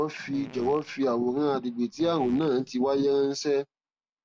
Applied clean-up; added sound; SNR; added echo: none; Fart; 20 dB; none.